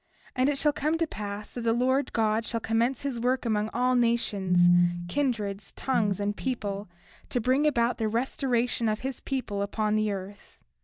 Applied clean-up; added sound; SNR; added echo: neural mask model DeepFilterNet 3.